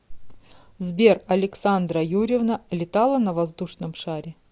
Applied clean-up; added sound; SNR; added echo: none; none; none; none.